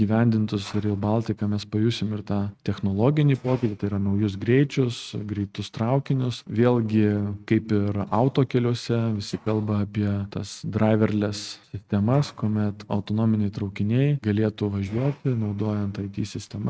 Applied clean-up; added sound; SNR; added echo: neural mask model RNNoise.